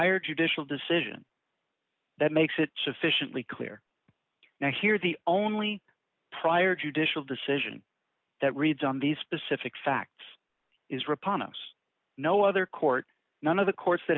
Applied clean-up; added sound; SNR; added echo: none; none; none; none.